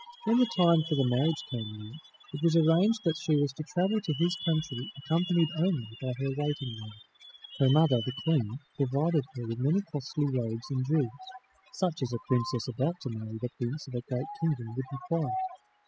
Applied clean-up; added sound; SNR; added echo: classical method spectral subtraction.